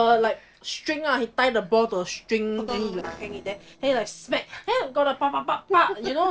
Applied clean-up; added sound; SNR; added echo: neural separator model SepFormer DNS4.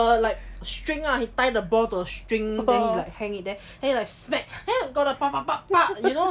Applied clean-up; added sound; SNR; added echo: none; none; none; none.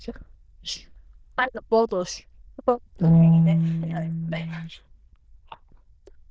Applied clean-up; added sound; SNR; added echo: neural diffusion model UNIVERSE++.